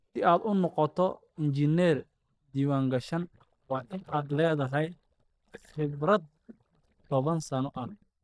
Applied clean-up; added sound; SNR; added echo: neural mask model DeepFilterNet 3.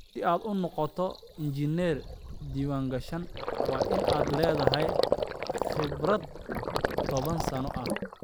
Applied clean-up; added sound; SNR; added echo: none; Gurgling; 0 dB; none.